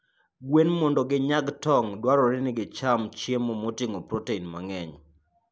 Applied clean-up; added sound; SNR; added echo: none; none; none; none.